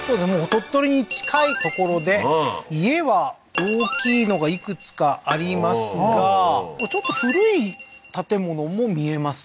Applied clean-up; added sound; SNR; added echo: none; Bowed string instrument; 16 dB; none.